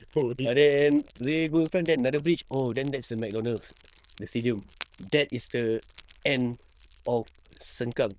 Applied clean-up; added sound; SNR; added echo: neural diffusion model UNIVERSE++.